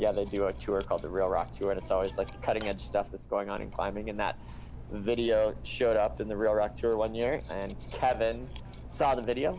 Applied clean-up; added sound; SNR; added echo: none; Cutlery, silverware; 12 dB; none.